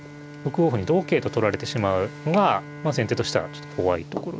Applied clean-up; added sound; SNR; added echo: none; Bowed string instrument; 15 dB; none.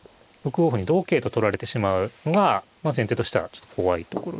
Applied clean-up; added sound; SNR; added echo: neural mask model Resemble Enhance denoiser.